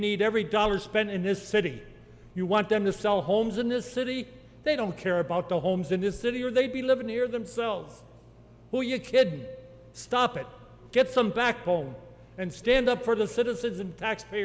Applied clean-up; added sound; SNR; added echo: none; none; none; none.